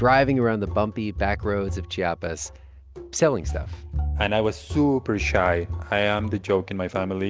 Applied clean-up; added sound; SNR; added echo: none; none; none; none.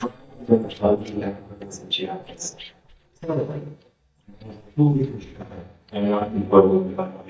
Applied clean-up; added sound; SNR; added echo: neural mask model DeepFilterNet 3.